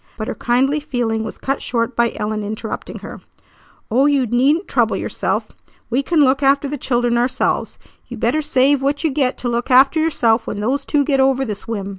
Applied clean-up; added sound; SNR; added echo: none; none; none; none.